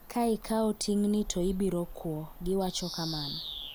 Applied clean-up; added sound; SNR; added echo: none; Bird vocalization, bird call, bird song; 11 dB; none.